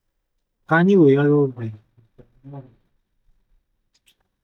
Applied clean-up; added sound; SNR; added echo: neural mask model DeepFilterNet 3.